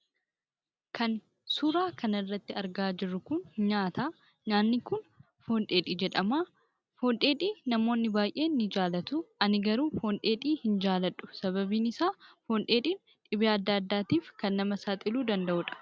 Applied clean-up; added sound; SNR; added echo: none; none; none; none.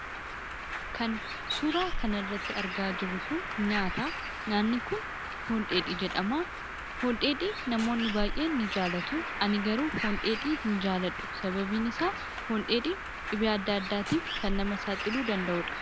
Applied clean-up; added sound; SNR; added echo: none; Bird; 4 dB; none.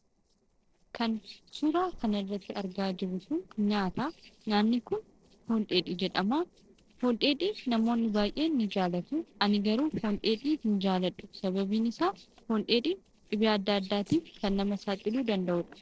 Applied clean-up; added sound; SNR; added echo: neural separator model SepFormer DNS4.